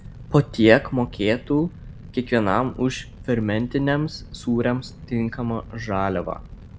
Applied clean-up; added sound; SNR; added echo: none; Fire; 16 dB; none.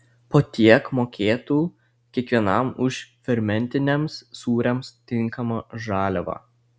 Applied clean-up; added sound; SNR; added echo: none; none; none; none.